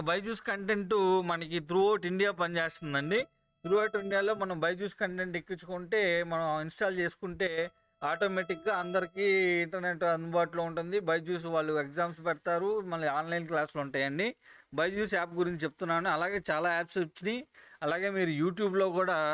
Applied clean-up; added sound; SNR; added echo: neural mask model RNNoise.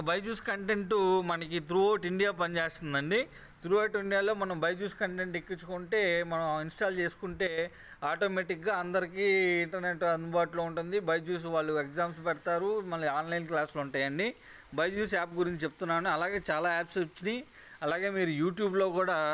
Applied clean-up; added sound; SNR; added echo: none; none; none; none.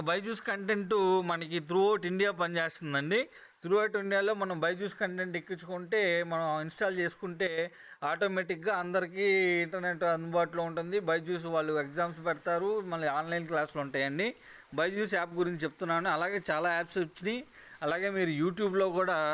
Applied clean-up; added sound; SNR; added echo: neural mask model Resemble Enhance denoiser.